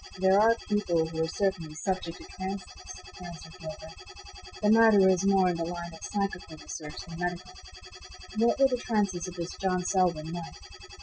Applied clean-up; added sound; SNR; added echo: classical method Wiener filter.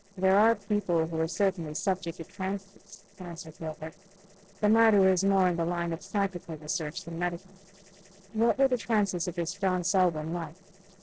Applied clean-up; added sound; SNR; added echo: neural separator model SepFormer DNS4.